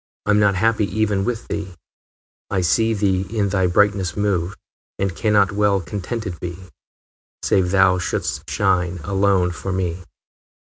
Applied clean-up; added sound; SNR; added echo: none; none; none; none.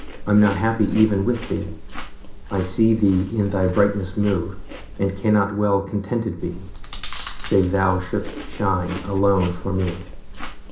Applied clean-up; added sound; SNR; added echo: none; Chewing, mastication; 10 dB; reverberation time 0.5 s.